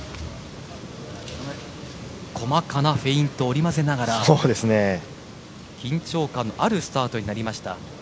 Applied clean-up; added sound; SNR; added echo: none; none; none; none.